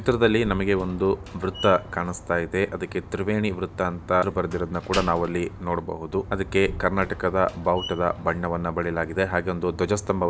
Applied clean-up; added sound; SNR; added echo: none; Slam; 14 dB; none.